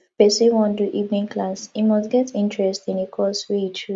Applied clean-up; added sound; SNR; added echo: none; none; none; none.